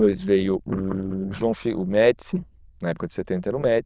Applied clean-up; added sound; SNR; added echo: neural diffusion model UNIVERSE++.